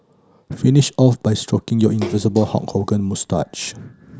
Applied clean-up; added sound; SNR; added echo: none; Splash, splatter; 17 dB; none.